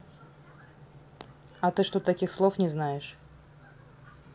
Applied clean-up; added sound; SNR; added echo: none; none; none; none.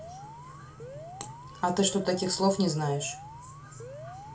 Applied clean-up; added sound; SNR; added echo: none; Alarm; 15 dB; reverberation time 0.2 s.